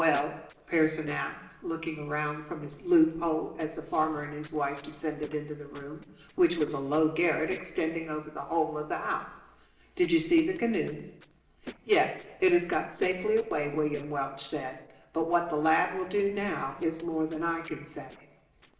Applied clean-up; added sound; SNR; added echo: neural separator model SepFormer DNS4.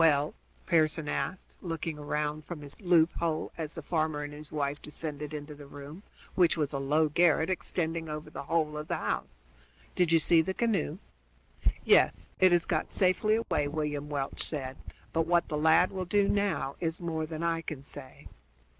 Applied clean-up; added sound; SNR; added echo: none; none; none; none.